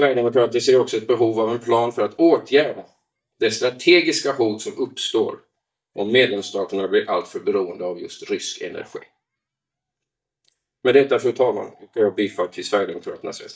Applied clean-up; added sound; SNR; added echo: neural mask model DeepFilterNet 3.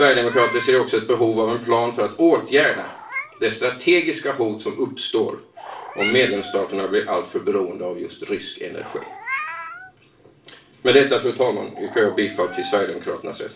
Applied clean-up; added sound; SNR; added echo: none; Meow; 15 dB; reverberation time 0.3 s.